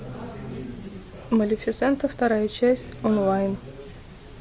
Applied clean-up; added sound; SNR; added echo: none; none; none; none.